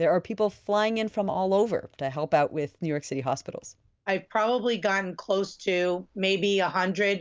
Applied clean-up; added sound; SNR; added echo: none; none; none; none.